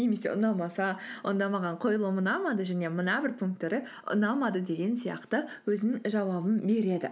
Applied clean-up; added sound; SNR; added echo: none; none; none; none.